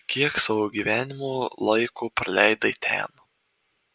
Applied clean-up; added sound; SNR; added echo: none; none; none; none.